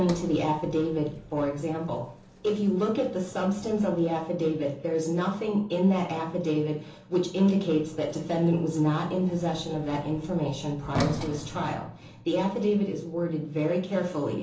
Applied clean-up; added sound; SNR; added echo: none; Sliding door; 15 dB; reverberation time 1.2 s.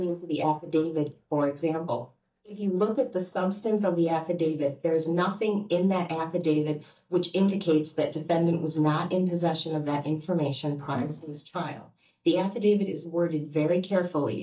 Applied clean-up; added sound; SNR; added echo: neural mask model DeepFilterNet 3.